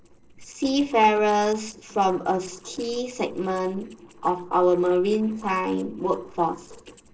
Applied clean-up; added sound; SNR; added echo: neural separator model SepFormer DNS4.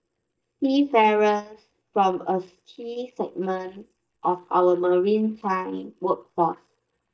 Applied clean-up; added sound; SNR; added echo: neural mask model DeepFilterNet 3.